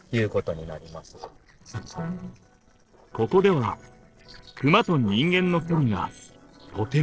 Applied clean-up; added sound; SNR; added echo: neural separator model SepFormer DNS4.